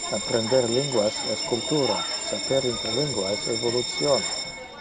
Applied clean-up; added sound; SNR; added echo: none; Bell; 3 dB; none.